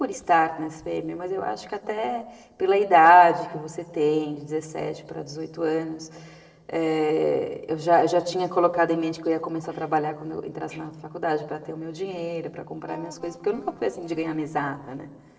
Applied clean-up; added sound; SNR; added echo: neural separator model SepFormer DNS4.